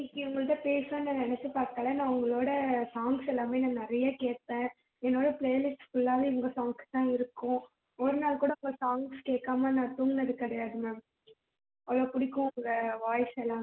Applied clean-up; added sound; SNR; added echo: none; none; none; none.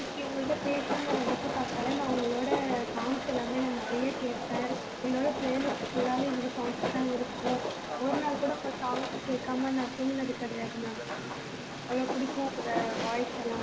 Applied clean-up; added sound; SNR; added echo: none; Train; 2 dB; none.